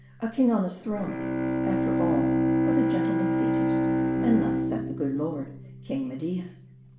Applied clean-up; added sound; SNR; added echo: none; Bowed string instrument; -3 dB; reverberation time 0.7 s.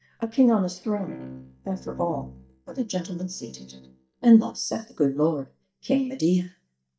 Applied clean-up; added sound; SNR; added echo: neural mask model DeepFilterNet 3.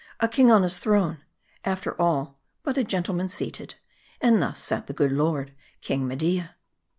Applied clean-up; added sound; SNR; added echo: none; none; none; none.